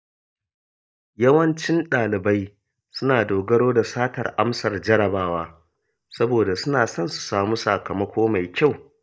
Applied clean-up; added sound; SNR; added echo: neural mask model DeepFilterNet 3.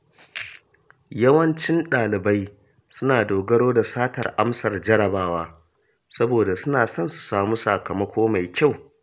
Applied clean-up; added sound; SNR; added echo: none; Chink, clink; 18 dB; none.